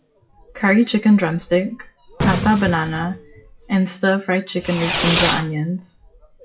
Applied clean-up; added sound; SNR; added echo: classical method WPE with log-MMSE.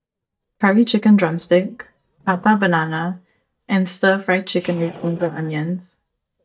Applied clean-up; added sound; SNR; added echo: neural mask model DeepFilterNet 3.